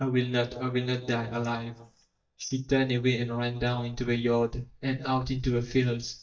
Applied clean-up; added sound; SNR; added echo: neural mask model DeepFilterNet 3.